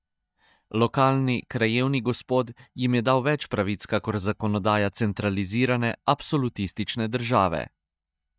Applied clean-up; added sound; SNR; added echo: neural mask model DeepFilterNet 3.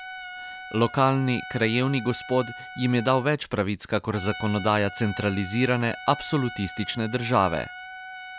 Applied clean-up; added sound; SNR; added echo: none; Trumpet; 14 dB; none.